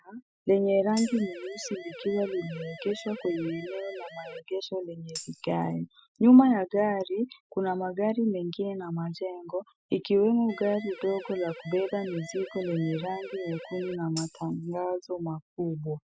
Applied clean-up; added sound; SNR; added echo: classical method Wiener filter.